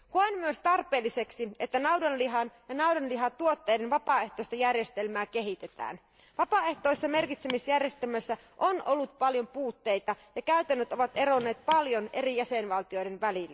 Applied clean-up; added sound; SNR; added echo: none; Car; 19 dB; none.